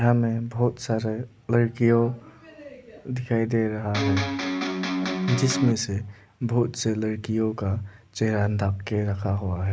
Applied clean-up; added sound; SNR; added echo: none; Electric guitar; 2 dB; none.